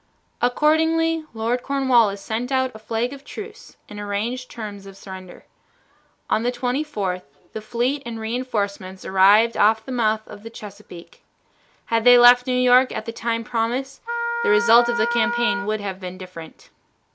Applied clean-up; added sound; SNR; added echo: none; Wind instrument, woodwind instrument; 3 dB; none.